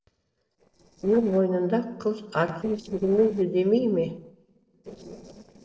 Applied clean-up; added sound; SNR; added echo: neural separator model SepFormer DNS4.